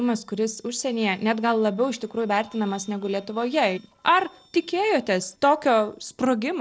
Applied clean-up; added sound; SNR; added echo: neural separator model SepFormer DNS4.